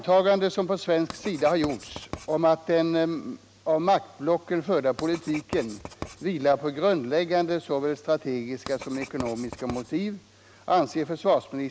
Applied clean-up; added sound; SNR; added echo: none; Writing; 17 dB; none.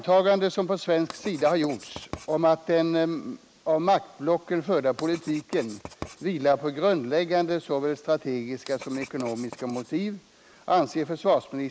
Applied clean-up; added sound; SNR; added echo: neural mask model Resemble Enhance denoiser.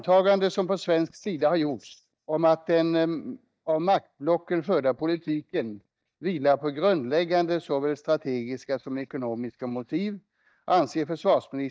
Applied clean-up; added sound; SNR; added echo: neural mask model DeepFilterNet 3.